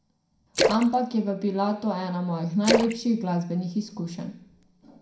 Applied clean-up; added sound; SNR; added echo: none; Splash, splatter; 4 dB; reverberation time 0.5 s.